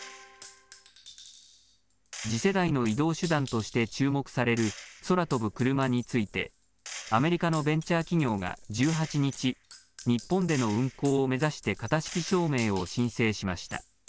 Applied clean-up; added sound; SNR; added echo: none; Gunshot, gunfire; 18 dB; none.